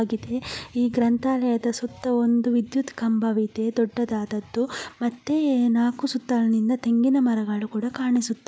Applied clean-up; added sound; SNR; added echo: none; none; none; none.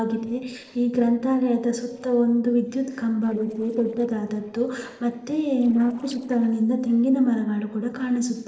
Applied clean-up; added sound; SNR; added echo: neural separator model SepFormer DNS4.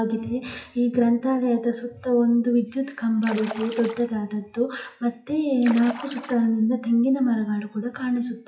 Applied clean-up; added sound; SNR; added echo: classical method WPE with log-MMSE.